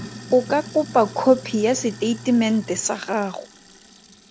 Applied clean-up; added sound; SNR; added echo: none; Sink (filling or washing); 17 dB; none.